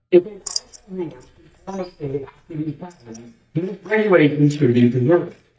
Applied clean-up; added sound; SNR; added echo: neural mask model DeepFilterNet 3.